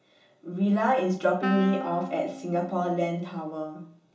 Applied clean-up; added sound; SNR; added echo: none; Wind instrument, woodwind instrument; 11 dB; reverberation time 1.2 s.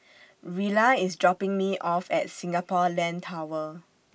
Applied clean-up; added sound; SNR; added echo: none; none; none; none.